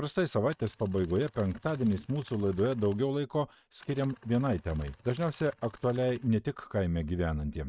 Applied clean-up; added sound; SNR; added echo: neural mask model RNNoise.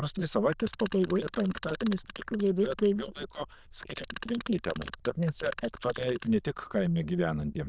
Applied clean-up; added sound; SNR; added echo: neural diffusion model UNIVERSE++.